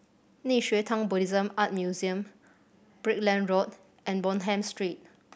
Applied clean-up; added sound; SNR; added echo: none; none; none; none.